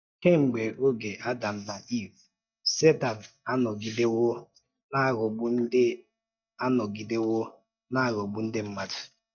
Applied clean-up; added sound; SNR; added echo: neural mask model DeepFilterNet 3.